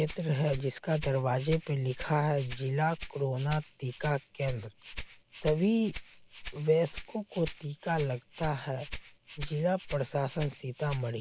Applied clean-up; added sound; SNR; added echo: none; Rattle (instrument); 0 dB; none.